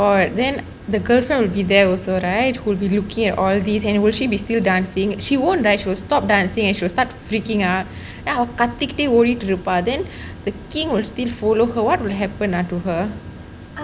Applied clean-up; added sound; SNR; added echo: none; none; none; none.